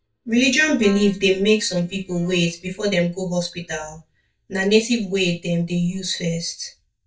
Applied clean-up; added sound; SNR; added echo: neural mask model DeepFilterNet 3.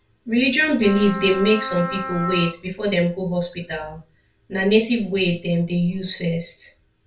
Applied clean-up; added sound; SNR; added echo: none; Wind instrument, woodwind instrument; 9 dB; reverberation time 0.2 s.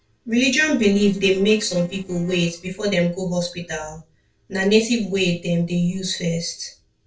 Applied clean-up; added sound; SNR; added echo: neural separator model SepFormer DNS4.